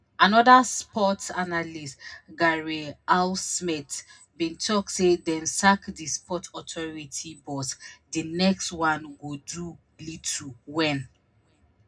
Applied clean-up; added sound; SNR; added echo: none; none; none; reverberation time 0.2 s.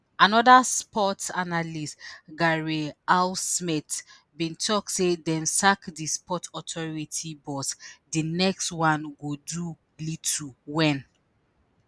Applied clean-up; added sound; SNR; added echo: none; none; none; none.